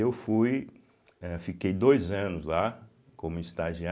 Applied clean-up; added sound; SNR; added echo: none; none; none; none.